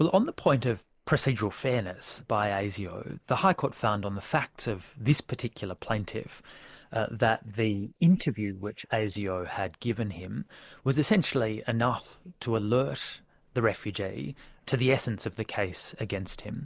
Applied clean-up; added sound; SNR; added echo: neural mask model Resemble Enhance denoiser.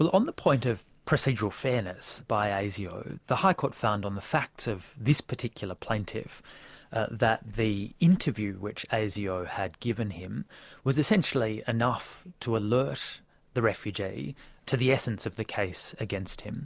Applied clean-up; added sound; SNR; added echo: none; none; none; none.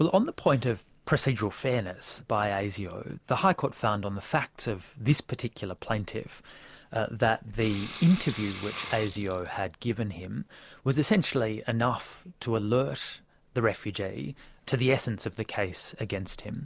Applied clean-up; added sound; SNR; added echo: none; Sink (filling or washing) / Water; 13 dB; none.